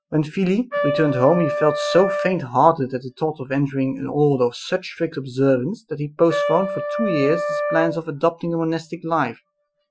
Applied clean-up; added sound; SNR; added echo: classical method Wiener filter.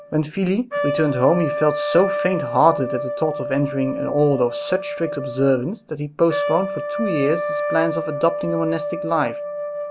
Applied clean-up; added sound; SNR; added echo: none; Trumpet; 5 dB; none.